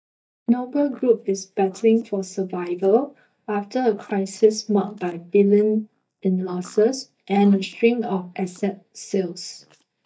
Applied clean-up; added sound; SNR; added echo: neural mask model DeepFilterNet 3.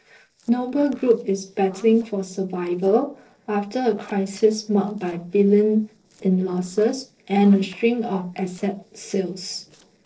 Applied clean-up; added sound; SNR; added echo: neural separator model SepFormer DNS4.